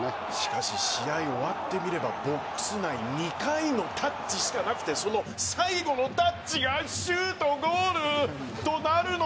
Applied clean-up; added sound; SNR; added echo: none; none; none; none.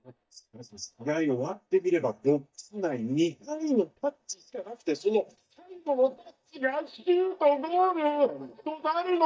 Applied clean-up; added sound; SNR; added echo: neural mask model DeepFilterNet 3.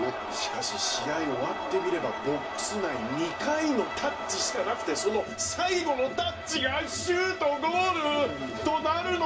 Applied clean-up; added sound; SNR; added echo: none; Bowed string instrument; 11 dB; reverberation time 0.2 s.